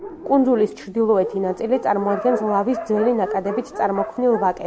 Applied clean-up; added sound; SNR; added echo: none; Dog; 11 dB; none.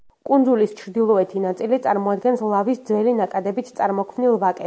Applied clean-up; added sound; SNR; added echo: none; none; none; none.